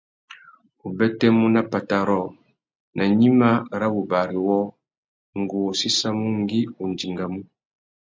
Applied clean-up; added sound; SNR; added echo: none; none; none; none.